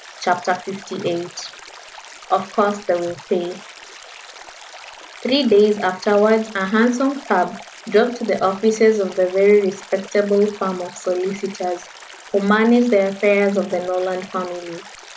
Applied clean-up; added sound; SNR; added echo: none; Stream; 20 dB; none.